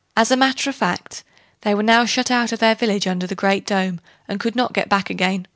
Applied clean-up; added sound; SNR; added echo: none; none; none; none.